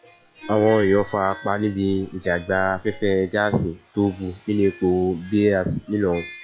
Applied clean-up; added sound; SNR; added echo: classical method log-MMSE.